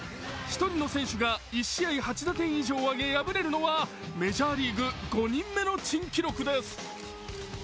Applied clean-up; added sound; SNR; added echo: none; none; none; none.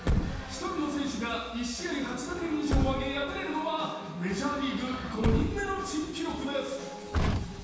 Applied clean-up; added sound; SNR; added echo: none; Truck; 2 dB; reverberation time 1.2 s.